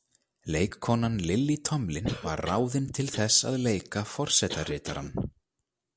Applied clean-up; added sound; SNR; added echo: none; Cough; 15 dB; none.